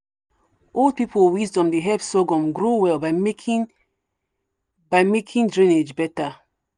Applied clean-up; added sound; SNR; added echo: none; none; none; none.